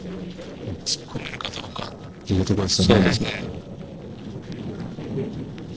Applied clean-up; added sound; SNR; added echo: neural separator model SepFormer DNS4.